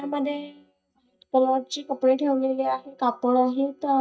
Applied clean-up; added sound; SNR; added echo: neural mask model DeepFilterNet 3.